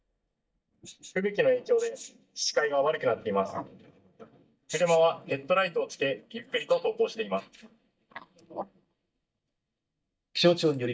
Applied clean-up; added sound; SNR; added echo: neural mask model DeepFilterNet 3.